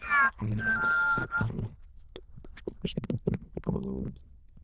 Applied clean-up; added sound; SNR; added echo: neural diffusion model UNIVERSE++.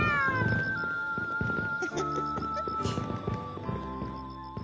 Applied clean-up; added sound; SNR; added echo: none; Glass; 18 dB; none.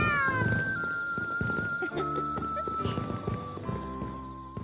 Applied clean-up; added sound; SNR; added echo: none; none; none; none.